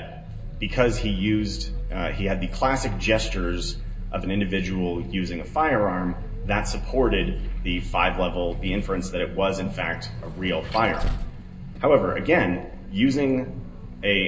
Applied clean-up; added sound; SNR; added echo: none; Vehicle; 5 dB; reverberation time 0.2 s.